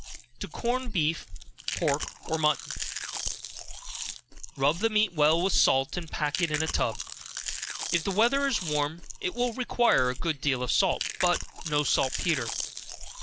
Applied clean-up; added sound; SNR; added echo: none; Chewing, mastication; 6 dB; none.